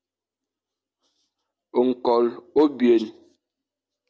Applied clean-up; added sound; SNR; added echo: none; none; none; none.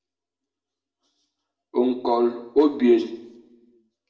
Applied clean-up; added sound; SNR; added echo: none; none; none; reverberation time 0.7 s.